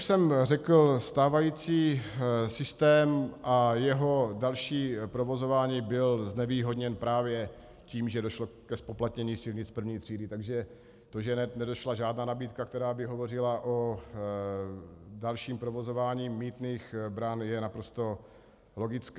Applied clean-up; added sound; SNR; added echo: none; none; none; none.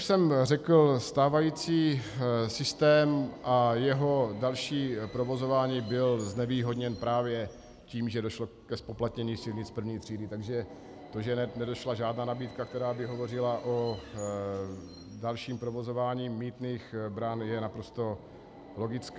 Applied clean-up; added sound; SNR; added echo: none; Subway, metro, underground; 19 dB; none.